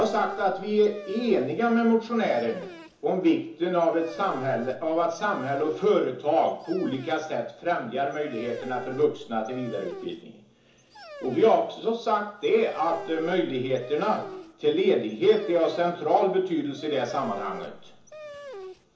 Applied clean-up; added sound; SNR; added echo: none; Dog; 17 dB; reverberation time 0.7 s.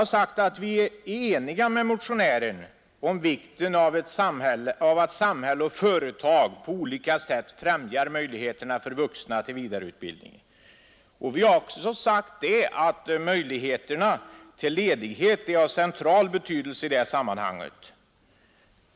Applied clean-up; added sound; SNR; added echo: none; none; none; none.